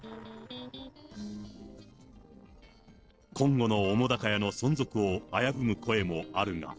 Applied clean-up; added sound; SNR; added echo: neural separator model SepFormer DNS4.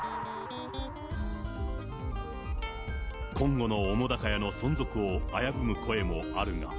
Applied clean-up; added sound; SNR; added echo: none; Electric guitar; 14 dB; none.